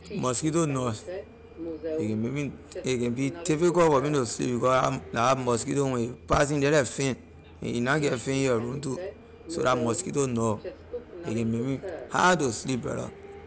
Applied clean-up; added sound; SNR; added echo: none; Subway, metro, underground; 12 dB; none.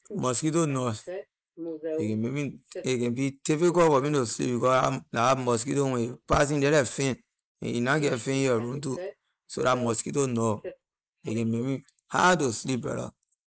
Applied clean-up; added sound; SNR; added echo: neural mask model Resemble Enhance denoiser.